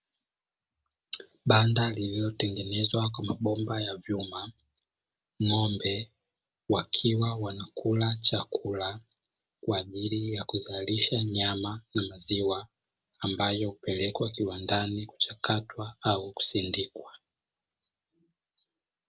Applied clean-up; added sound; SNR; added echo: none; none; none; none.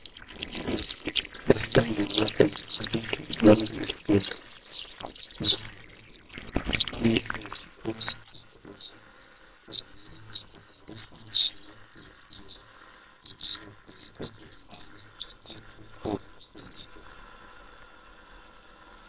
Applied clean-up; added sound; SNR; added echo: neural separator model SepFormer WHAMR!.